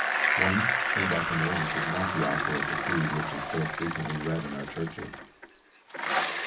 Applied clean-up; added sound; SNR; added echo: none; Bicycle; -3 dB; reverberation time 0.4 s.